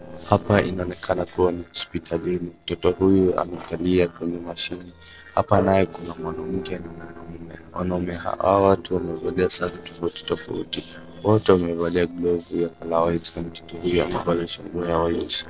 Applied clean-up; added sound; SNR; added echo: neural separator model SepFormer DNS4.